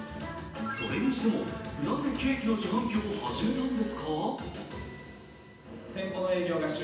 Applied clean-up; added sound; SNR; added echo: none; none; none; reverberation time 0.9 s.